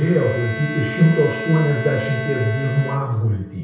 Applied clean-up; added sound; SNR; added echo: none; Bowed string instrument; 10 dB; reverberation time 0.6 s.